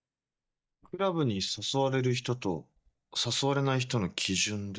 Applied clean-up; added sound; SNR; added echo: neural mask model DeepFilterNet 3.